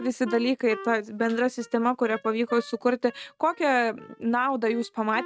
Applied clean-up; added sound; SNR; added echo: neural mask model RNNoise.